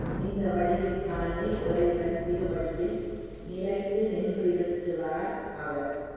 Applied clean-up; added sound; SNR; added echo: none; Bicycle; 9 dB; reverberation time 2.0 s.